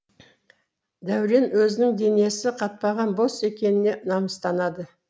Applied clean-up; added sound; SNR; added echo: none; none; none; none.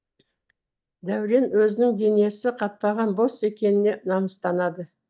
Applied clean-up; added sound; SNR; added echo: neural mask model DeepFilterNet 3.